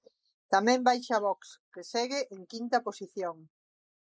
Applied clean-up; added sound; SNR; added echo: neural mask model Resemble Enhance denoiser.